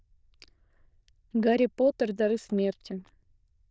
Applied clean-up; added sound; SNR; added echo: neural diffusion model UNIVERSE++.